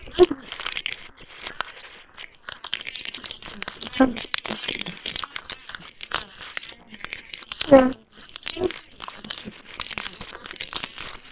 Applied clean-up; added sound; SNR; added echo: neural separator model SepFormer WHAM!.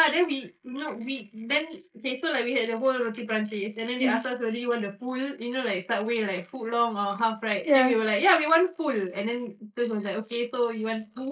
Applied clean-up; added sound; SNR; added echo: neural mask model Resemble Enhance denoiser.